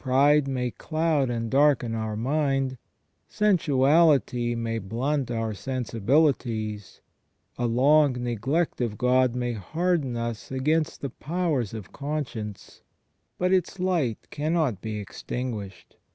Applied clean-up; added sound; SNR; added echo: none; none; none; none.